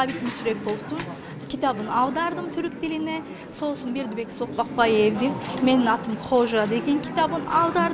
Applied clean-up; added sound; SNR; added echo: none; none; none; none.